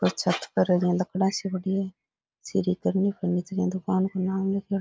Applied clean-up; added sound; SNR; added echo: none; none; none; none.